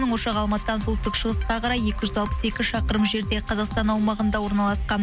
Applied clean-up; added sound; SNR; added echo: none; none; none; none.